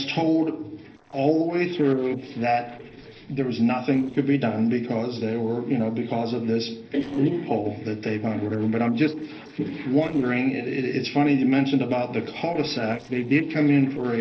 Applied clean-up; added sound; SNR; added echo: neural separator model SepFormer DNS4.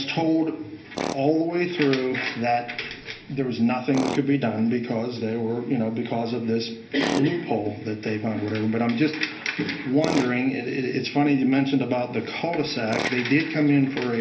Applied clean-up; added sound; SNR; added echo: none; Tools; 13 dB; reverberation time 0.3 s.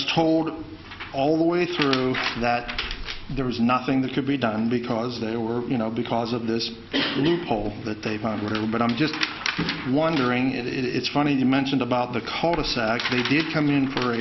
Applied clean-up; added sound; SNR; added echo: none; none; none; none.